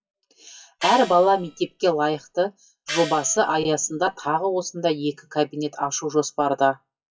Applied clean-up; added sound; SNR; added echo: classical method WPE with log-MMSE.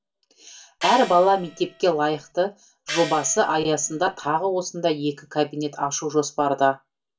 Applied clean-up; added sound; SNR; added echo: none; Gong; 13 dB; reverberation time 0.2 s.